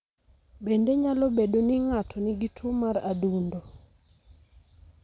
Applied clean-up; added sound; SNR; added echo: none; none; none; none.